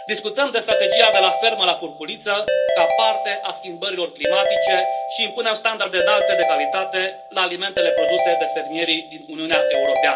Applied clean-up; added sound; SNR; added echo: none; Ringtone / Keyboard (musical); -1 dB; reverberation time 0.2 s.